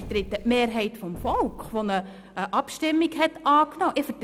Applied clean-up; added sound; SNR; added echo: none; Explosion; 16 dB; none.